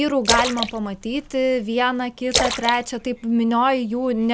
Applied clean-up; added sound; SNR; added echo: none; Splash, splatter; 7 dB; none.